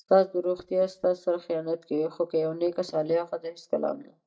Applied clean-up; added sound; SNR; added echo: neural mask model DeepFilterNet 3.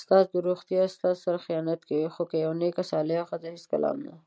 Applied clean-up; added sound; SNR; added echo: none; none; none; none.